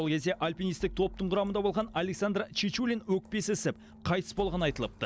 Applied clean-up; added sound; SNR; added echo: none; none; none; none.